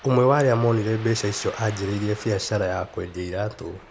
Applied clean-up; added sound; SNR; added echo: none; Ocean; 19 dB; none.